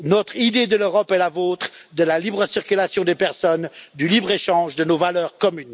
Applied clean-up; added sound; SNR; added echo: none; none; none; none.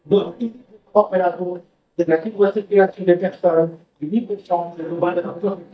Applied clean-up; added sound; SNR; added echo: neural mask model DeepFilterNet 3.